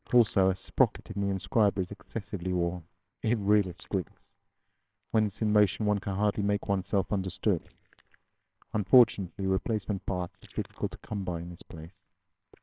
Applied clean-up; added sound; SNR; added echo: neural separator model SepFormer WHAMR!.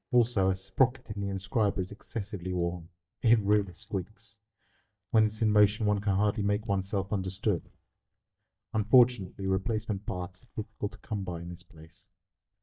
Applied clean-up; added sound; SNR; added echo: neural mask model DeepFilterNet 3.